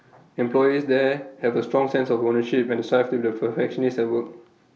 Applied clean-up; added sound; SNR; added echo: none; none; none; none.